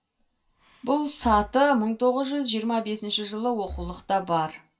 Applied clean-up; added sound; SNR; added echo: none; Breathing; 19 dB; reverberation time 0.2 s.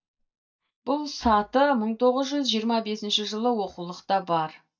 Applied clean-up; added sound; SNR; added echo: neural mask model DeepFilterNet 3.